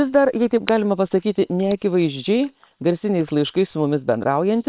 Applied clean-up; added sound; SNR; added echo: neural separator model SepFormer WHAM!.